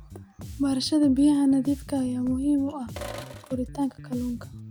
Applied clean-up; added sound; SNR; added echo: none; Bass guitar + Sink (filling or washing); 14 dB; none.